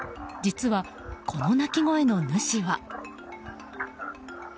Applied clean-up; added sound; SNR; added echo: none; none; none; none.